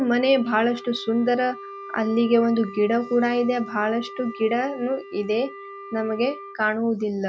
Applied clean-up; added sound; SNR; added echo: none; Wind instrument, woodwind instrument; 16 dB; none.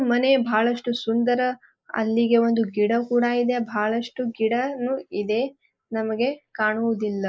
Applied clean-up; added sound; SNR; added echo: neural mask model Resemble Enhance denoiser.